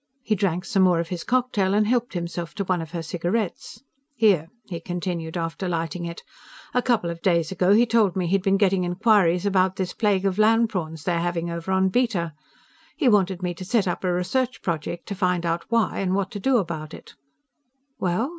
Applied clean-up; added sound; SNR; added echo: none; none; none; none.